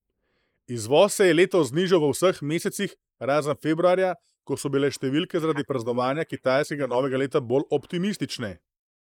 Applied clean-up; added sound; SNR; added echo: neural mask model Resemble Enhance denoiser.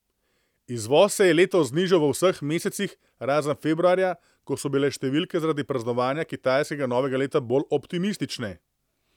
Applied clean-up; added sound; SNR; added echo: none; none; none; none.